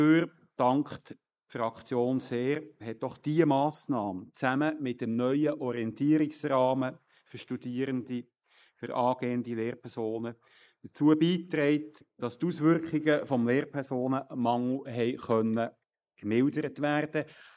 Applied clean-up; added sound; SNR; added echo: neural mask model Resemble Enhance denoiser.